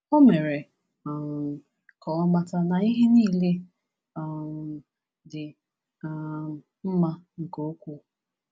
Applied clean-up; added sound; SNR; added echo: none; none; none; none.